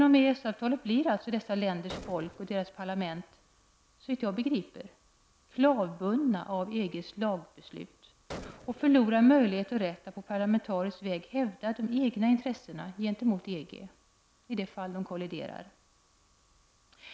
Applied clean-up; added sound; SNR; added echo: none; Gunshot, gunfire; 19 dB; none.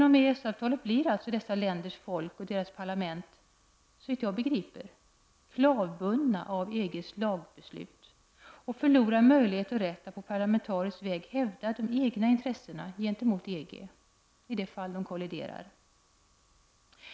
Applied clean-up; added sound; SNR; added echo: none; none; none; none.